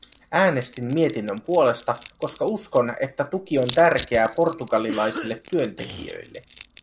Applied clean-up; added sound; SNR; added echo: none; Crushing + Cough; 14 dB; none.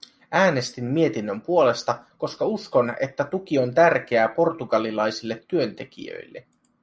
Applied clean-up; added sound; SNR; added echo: none; none; none; none.